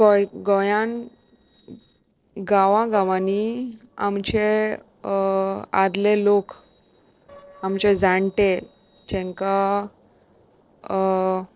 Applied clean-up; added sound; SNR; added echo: neural separator model SepFormer DNS4.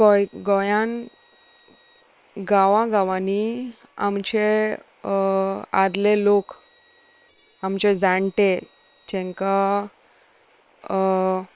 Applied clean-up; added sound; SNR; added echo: neural separator model SepFormer WHAM!.